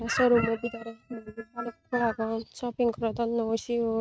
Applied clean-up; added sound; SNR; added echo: neural mask model RNNoise.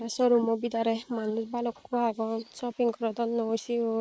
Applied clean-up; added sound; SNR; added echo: neural mask model Resemble Enhance denoiser.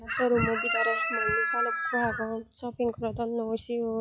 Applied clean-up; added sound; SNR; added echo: classical method log-MMSE.